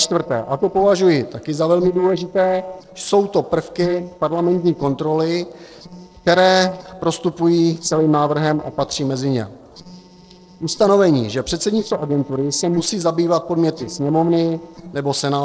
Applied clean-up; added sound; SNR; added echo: neural separator model SepFormer DNS4.